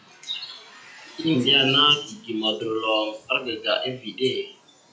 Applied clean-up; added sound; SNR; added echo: classical method WPE with log-MMSE.